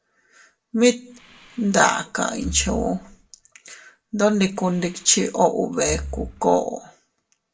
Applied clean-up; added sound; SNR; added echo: none; Breathing; 14 dB; reverberation time 0.2 s.